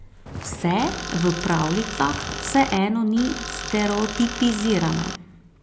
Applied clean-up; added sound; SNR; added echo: none; Tools + Walk, footsteps; 8 dB; none.